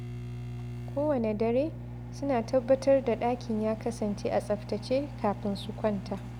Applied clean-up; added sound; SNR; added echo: none; Microwave oven; 9 dB; none.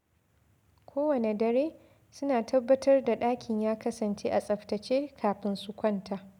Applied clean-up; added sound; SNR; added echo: none; none; none; none.